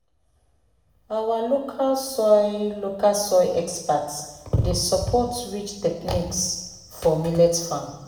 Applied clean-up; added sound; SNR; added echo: none; none; none; reverberation time 1.1 s.